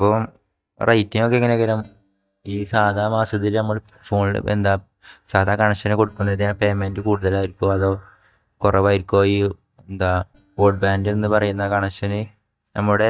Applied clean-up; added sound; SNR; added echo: neural mask model DeepFilterNet 3.